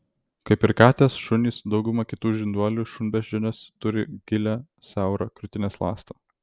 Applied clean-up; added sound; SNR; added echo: none; none; none; none.